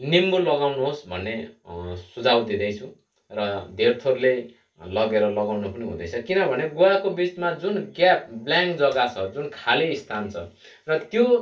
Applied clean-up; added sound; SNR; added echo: none; none; none; reverberation time 0.2 s.